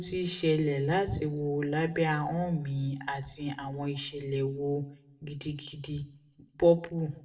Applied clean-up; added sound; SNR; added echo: none; none; none; reverberation time 0.6 s.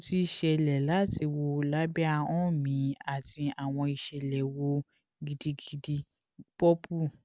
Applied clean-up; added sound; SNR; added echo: none; none; none; none.